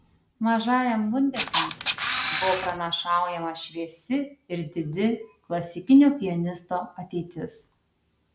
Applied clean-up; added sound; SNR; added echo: none; Camera; -2 dB; none.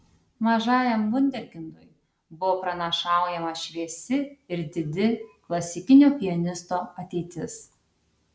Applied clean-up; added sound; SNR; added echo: none; none; none; none.